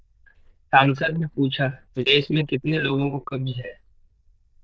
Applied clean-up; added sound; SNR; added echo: neural diffusion model UNIVERSE++.